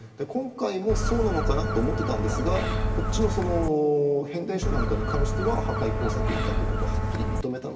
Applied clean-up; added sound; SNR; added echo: none; Gull, seagull; -3 dB; reverberation time 2.2 s.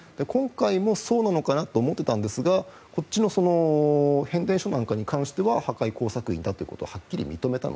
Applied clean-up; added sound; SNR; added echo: none; none; none; none.